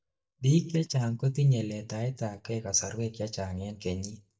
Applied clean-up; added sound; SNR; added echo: neural mask model DeepFilterNet 3.